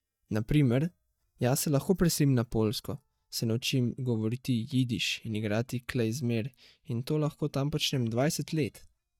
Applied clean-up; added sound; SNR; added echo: neural mask model DeepFilterNet 3.